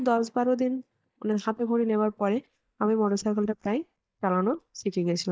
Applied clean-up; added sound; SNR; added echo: neural mask model DeepFilterNet 3.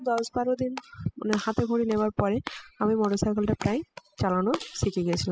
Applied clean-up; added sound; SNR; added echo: classical method spectral subtraction.